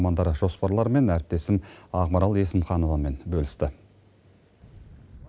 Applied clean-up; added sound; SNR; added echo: none; none; none; none.